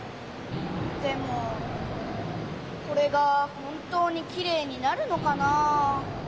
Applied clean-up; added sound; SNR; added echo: none; Wild animals; 8 dB; none.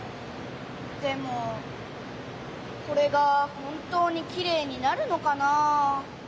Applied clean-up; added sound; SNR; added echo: none; none; none; none.